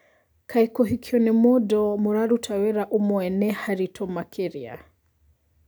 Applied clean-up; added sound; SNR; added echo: none; none; none; none.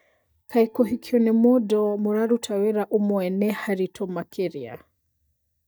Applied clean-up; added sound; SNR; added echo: neural mask model DeepFilterNet 3.